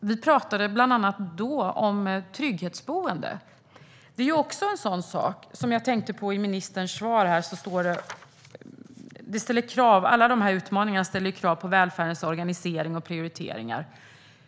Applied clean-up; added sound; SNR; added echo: none; none; none; none.